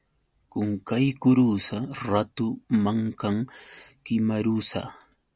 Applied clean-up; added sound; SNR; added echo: none; none; none; none.